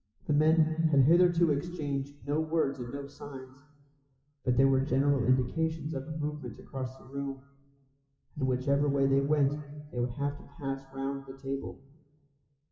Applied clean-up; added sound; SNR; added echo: classical method WPE with log-MMSE.